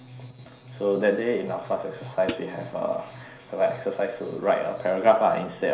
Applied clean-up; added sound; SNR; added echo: none; Hi-hat; 8 dB; reverberation time 0.5 s.